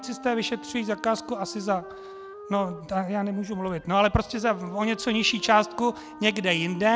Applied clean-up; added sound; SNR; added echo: none; Wind instrument, woodwind instrument; 17 dB; none.